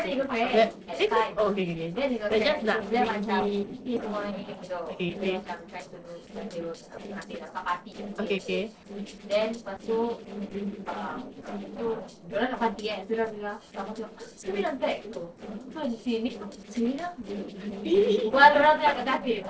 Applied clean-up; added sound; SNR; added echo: neural separator model SepFormer DNS4.